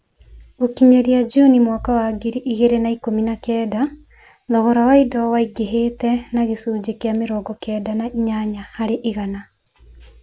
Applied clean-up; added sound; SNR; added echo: none; none; none; none.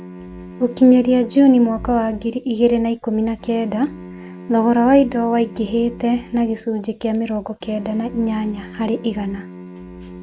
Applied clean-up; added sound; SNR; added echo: none; Bowed string instrument; 18 dB; none.